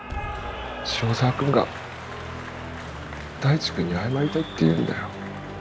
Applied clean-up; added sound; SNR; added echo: none; Applause / Cheering; 10 dB; none.